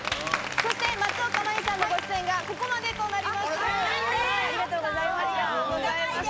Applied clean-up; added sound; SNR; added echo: none; Wind instrument, woodwind instrument; 19 dB; none.